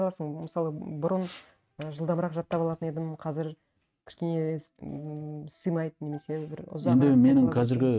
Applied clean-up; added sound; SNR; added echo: neural mask model RNNoise.